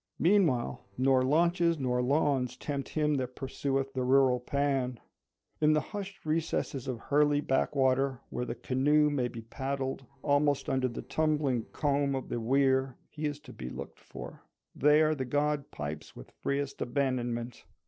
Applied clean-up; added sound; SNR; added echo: neural separator model SepFormer DNS4.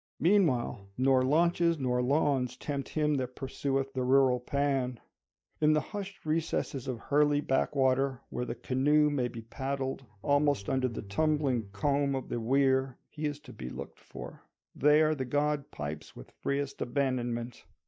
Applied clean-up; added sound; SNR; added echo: neural mask model DeepFilterNet 3.